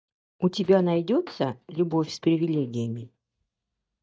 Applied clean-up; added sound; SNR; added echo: neural mask model DeepFilterNet 3.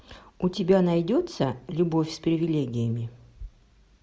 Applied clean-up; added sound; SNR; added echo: none; none; none; none.